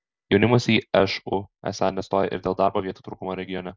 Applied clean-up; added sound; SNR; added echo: none; none; none; none.